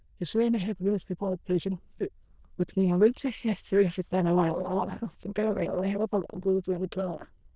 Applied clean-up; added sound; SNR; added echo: neural diffusion model UNIVERSE++.